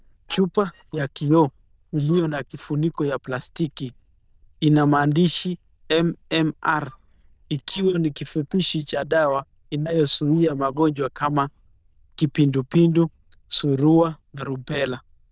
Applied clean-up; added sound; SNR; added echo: neural diffusion model UNIVERSE++.